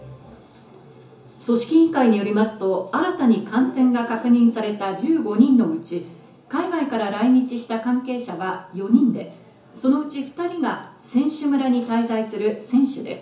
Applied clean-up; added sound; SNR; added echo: none; none; none; reverberation time 0.7 s.